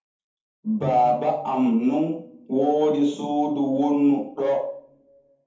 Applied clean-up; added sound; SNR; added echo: none; Bowed string instrument; 17 dB; reverberation time 0.6 s.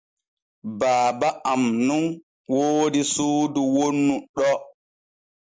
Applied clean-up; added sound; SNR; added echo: none; none; none; none.